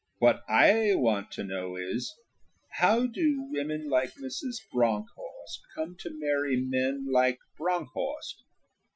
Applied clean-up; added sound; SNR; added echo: classical method Wiener filter.